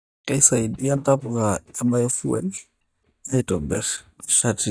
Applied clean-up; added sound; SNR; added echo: neural mask model DeepFilterNet 3.